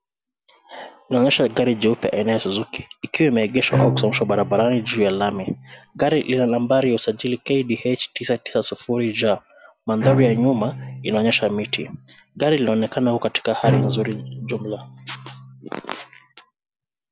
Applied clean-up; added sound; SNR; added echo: none; Bowed string instrument; 6 dB; none.